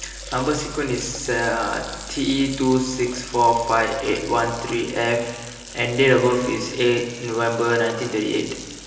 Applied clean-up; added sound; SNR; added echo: none; Water tap, faucet; 16 dB; reverberation time 1.3 s.